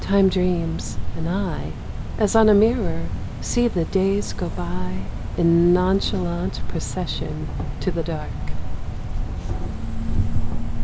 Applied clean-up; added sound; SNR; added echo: none; Cricket; 0 dB; none.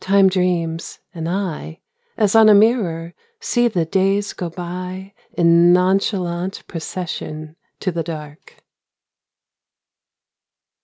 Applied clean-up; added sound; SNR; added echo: none; none; none; none.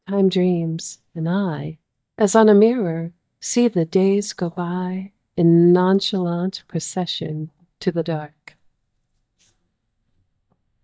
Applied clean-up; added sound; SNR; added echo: neural mask model DeepFilterNet 3.